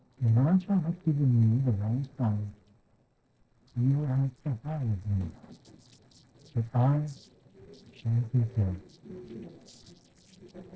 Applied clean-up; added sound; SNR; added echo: neural separator model SepFormer DNS4.